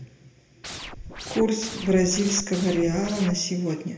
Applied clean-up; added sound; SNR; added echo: none; Scratching (performance technique); 12 dB; reverberation time 0.6 s.